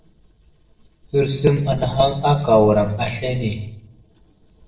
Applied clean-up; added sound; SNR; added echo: neural separator model SepFormer DNS4.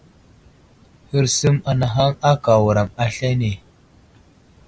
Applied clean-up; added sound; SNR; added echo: none; none; none; none.